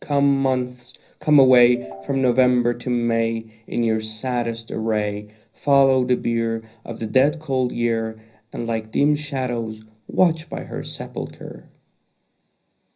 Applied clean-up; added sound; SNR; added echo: none; Ringtone / Chime; 16 dB; reverberation time 0.5 s.